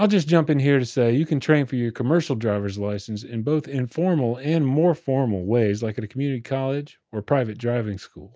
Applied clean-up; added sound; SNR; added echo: none; none; none; none.